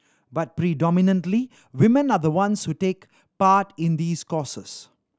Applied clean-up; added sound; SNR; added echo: none; none; none; none.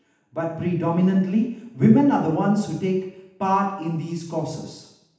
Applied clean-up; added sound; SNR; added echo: none; none; none; reverberation time 0.8 s.